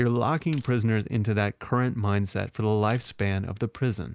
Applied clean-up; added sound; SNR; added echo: none; Coin (dropping); 13 dB; none.